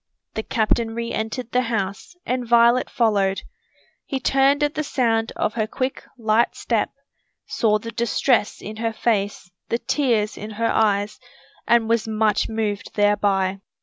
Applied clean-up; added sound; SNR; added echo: none; none; none; none.